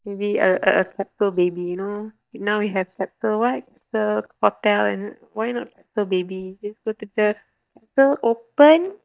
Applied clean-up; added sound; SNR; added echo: neural mask model DeepFilterNet 3.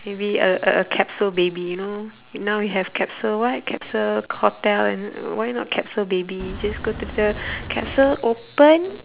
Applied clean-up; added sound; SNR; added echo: none; Wind; 11 dB; none.